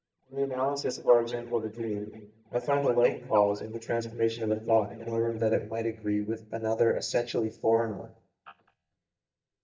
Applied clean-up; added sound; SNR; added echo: neural mask model DeepFilterNet 3.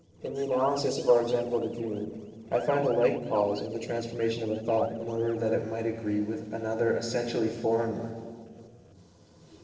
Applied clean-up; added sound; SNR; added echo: neural separator model SepFormer DNS4.